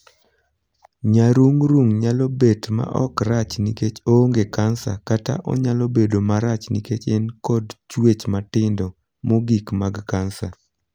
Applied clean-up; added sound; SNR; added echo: none; none; none; none.